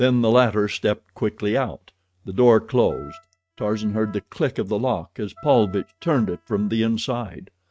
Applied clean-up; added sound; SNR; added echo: neural mask model RNNoise.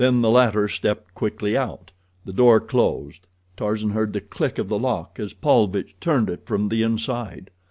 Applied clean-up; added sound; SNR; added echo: none; none; none; none.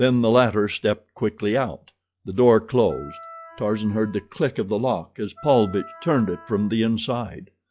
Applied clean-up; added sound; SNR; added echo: classical method log-MMSE.